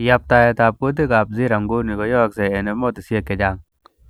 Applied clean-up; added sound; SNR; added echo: none; none; none; none.